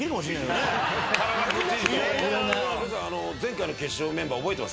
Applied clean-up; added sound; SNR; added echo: none; none; none; none.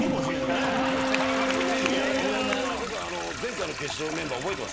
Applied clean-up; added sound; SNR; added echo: none; Toilet flush + Wind instrument, woodwind instrument; 0 dB; none.